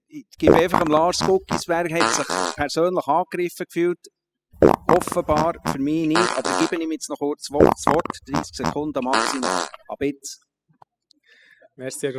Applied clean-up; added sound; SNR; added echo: classical method spectral subtraction.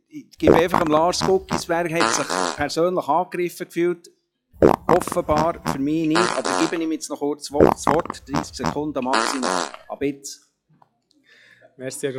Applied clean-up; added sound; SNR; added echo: classical method log-MMSE.